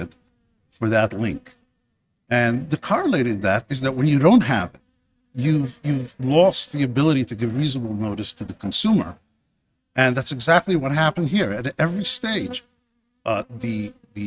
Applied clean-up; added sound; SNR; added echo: neural mask model RNNoise.